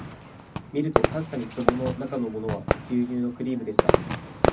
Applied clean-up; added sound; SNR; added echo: none; Fireworks; -3 dB; reverberation time 0.4 s.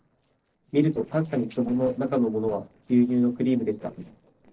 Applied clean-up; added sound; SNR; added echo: neural separator model SepFormer DNS4.